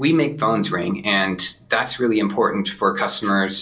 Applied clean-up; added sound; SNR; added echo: none; none; none; reverberation time 0.2 s.